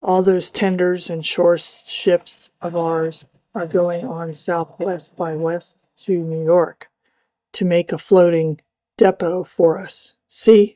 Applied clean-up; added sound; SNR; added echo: neural mask model DeepFilterNet 3.